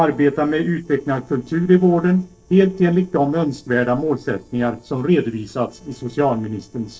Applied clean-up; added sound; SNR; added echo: neural separator model SepFormer DNS4.